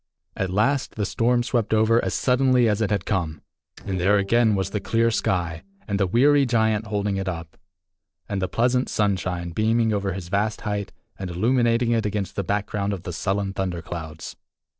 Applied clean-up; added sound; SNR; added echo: neural separator model SepFormer DNS4.